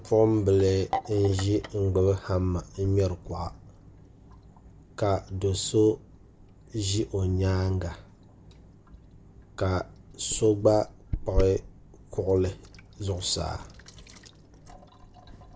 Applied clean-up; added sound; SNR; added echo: none; Sink (filling or washing); 12 dB; none.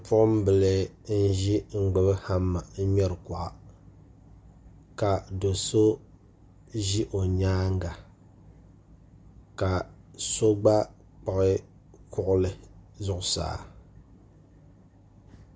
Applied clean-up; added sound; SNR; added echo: none; none; none; none.